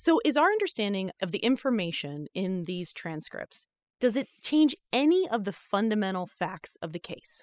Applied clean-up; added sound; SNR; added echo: classical method spectral subtraction.